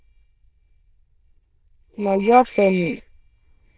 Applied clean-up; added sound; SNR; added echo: neural diffusion model UNIVERSE++.